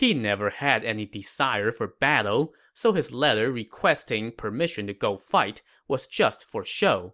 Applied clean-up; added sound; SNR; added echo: none; none; none; none.